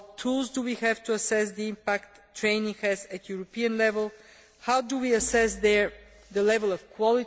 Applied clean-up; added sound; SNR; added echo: none; none; none; none.